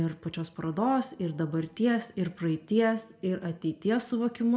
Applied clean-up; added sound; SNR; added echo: none; none; none; reverberation time 1.1 s.